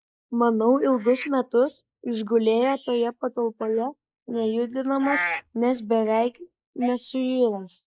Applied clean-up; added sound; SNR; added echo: neural mask model Resemble Enhance denoiser.